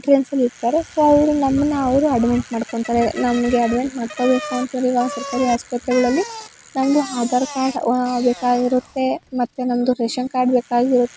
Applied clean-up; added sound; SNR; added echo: none; Bicycle; 16 dB; none.